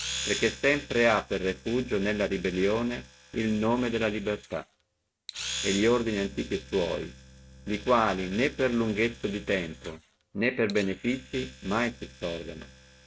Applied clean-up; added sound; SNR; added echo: neural mask model RNNoise.